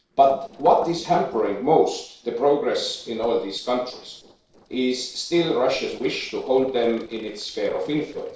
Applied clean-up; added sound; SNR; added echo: neural separator model SepFormer DNS4.